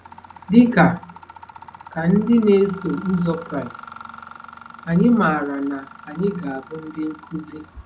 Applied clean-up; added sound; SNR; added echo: none; Mechanisms; 19 dB; none.